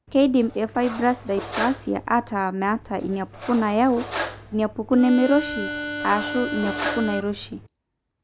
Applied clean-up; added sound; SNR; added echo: none; Cutlery, silverware + Harmonica; 9 dB; none.